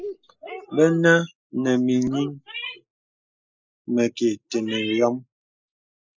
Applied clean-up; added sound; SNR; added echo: neural mask model Resemble Enhance denoiser.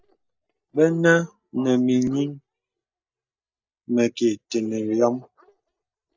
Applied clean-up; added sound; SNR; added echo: neural mask model DeepFilterNet 3.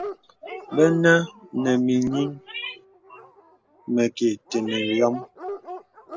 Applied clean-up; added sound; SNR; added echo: none; Dog; 14 dB; none.